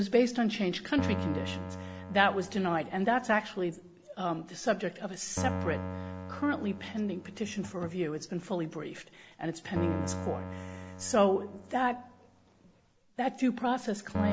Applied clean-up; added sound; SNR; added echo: none; Keyboard (musical); 9 dB; none.